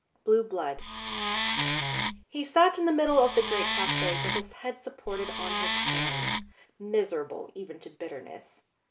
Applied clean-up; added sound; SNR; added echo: none; Wood; 0 dB; none.